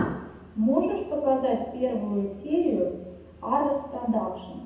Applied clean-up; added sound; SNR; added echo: none; none; none; reverberation time 0.9 s.